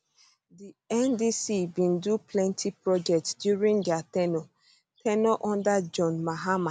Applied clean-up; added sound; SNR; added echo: none; none; none; none.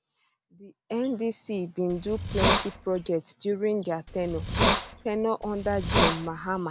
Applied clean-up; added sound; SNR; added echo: none; Hiss; -2 dB; none.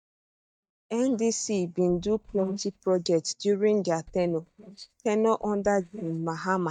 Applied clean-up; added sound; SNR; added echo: neural mask model DeepFilterNet 3.